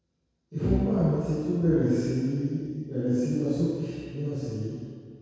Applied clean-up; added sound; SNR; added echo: none; none; none; reverberation time 2.0 s.